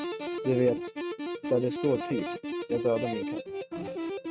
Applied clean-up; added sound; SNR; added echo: neural mask model RNNoise.